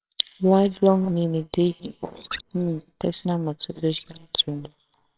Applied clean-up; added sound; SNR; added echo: neural separator model SepFormer WHAMR!.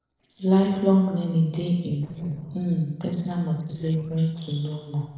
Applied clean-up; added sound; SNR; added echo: neural separator model SepFormer DNS4.